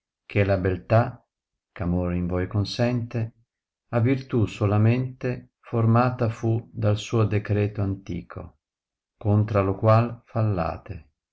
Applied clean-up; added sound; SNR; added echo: none; none; none; none.